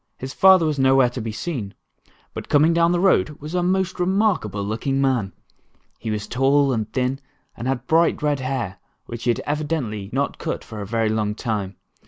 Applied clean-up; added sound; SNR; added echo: none; none; none; none.